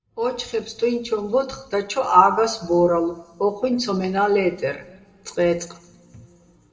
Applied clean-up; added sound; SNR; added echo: none; none; none; reverberation time 1.7 s.